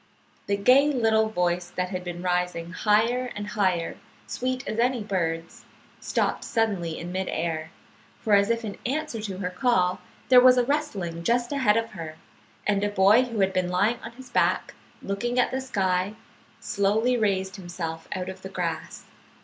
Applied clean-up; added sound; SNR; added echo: none; none; none; none.